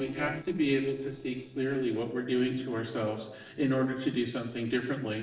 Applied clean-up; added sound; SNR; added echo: neural separator model SepFormer DNS4.